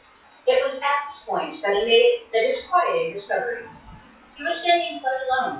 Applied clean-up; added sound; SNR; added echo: classical method WPE with log-MMSE.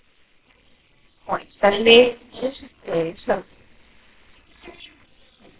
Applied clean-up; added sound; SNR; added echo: neural separator model SepFormer WHAMR!.